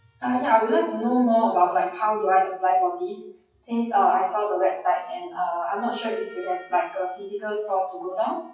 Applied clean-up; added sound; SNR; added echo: classical method WPE with log-MMSE.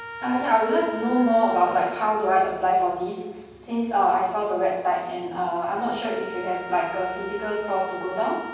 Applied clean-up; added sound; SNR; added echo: none; Trumpet; 15 dB; reverberation time 1.2 s.